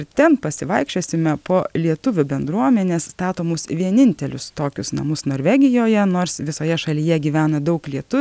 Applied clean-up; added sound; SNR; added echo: none; none; none; none.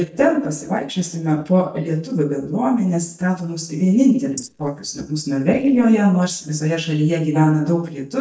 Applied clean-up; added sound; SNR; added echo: neural mask model DeepFilterNet 3.